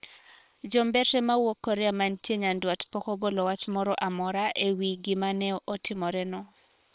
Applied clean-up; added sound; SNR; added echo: neural separator model SepFormer WHAM!.